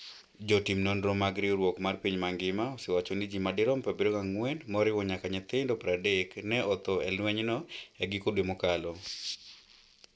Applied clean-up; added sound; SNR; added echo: none; none; none; none.